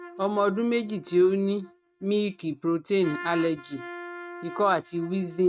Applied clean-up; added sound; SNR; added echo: neural mask model RNNoise.